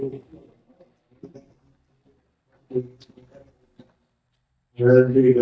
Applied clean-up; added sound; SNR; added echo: neural mask model DeepFilterNet 3.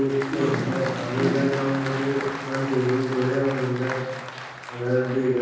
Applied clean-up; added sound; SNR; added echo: none; Applause; 10 dB; reverberation time 1.3 s.